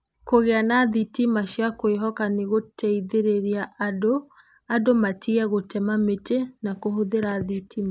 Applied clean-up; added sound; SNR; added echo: none; none; none; none.